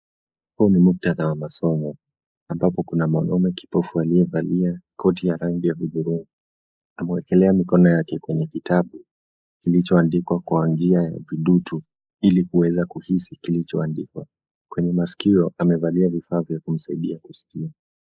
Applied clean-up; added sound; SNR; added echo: neural mask model Resemble Enhance denoiser.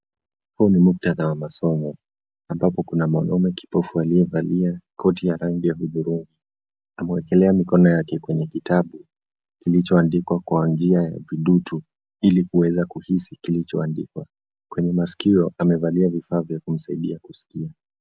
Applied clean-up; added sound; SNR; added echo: none; none; none; none.